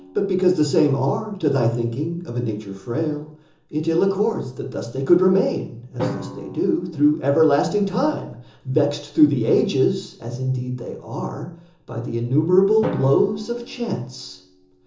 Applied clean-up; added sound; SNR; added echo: none; Drum; 17 dB; reverberation time 0.6 s.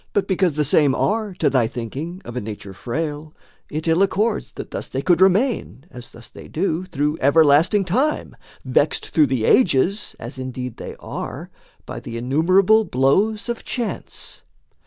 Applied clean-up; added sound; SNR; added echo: none; none; none; none.